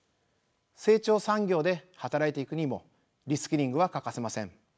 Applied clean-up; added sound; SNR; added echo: none; none; none; none.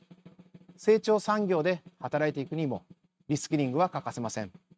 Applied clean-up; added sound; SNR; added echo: neural mask model RNNoise.